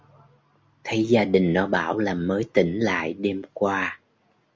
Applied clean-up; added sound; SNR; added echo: none; none; none; none.